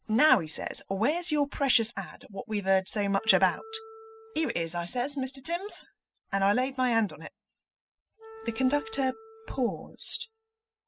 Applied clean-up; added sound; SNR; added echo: classical method spectral subtraction.